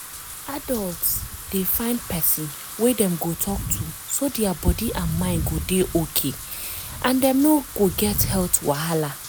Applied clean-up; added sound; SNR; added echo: none; Wind / Rain; 9 dB; none.